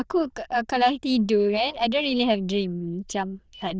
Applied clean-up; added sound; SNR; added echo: neural diffusion model UNIVERSE++.